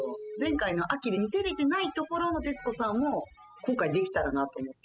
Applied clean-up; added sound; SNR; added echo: classical method spectral subtraction.